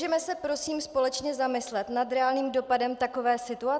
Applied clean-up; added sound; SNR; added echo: none; none; none; none.